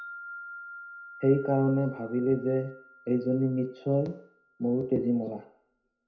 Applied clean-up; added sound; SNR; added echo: none; Wind chime; 19 dB; reverberation time 0.5 s.